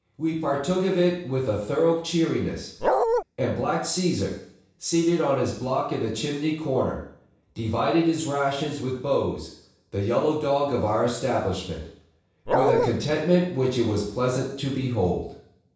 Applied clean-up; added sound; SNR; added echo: none; Bark; -4 dB; reverberation time 0.7 s.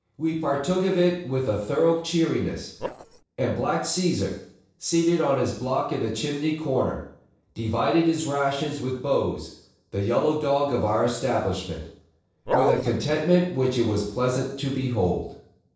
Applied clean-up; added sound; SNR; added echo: neural separator model SepFormer DNS4.